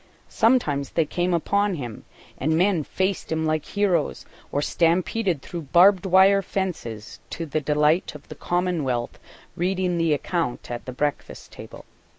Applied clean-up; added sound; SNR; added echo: none; none; none; none.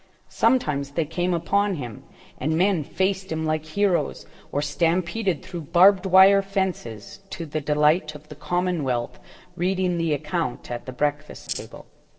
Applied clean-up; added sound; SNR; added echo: neural separator model SepFormer DNS4.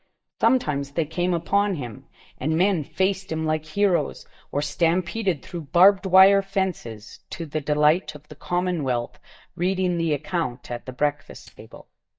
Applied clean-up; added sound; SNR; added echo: neural mask model DeepFilterNet 3.